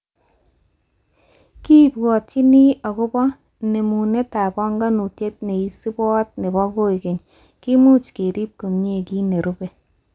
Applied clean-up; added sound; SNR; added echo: none; none; none; none.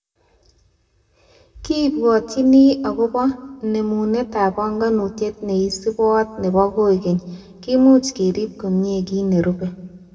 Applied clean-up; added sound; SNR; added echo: none; none; none; reverberation time 1.1 s.